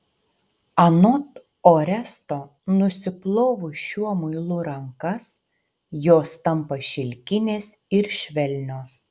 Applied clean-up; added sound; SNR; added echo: none; none; none; none.